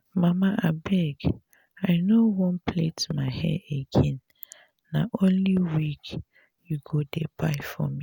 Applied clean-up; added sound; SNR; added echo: none; Knock / Wood; 20 dB; none.